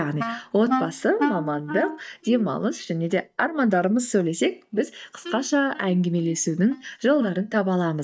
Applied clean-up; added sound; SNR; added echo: neural mask model DeepFilterNet 3.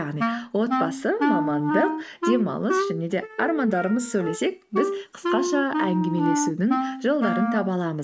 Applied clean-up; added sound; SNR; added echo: neural mask model RNNoise.